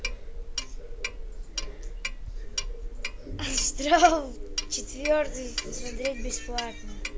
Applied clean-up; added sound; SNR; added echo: none; Clock; 3 dB; none.